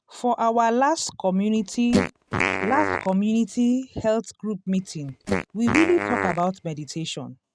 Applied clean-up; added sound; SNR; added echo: neural mask model RNNoise.